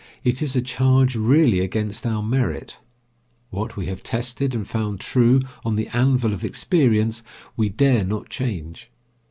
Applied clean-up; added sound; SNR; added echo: none; none; none; none.